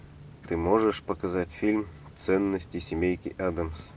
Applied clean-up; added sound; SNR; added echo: none; none; none; none.